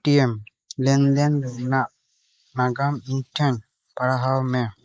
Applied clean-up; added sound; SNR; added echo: neural mask model Resemble Enhance denoiser.